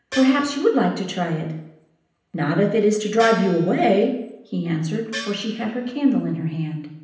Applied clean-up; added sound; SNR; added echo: none; Gong; 13 dB; reverberation time 0.8 s.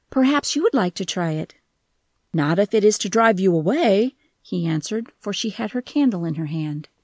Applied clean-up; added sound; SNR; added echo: none; none; none; none.